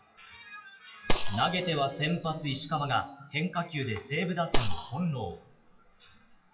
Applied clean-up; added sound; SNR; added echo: classical method WPE with log-MMSE.